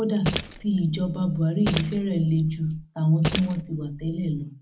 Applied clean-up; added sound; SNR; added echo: none; Keys jangling; 9 dB; reverberation time 0.4 s.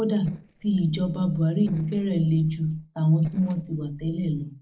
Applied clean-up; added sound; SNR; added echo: neural separator model SepFormer DNS4.